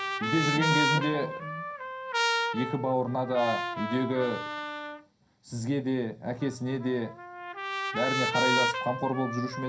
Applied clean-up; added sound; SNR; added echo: none; Trumpet; 1 dB; reverberation time 0.3 s.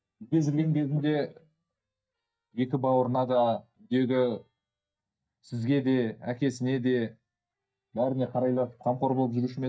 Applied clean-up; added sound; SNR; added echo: neural mask model DeepFilterNet 3.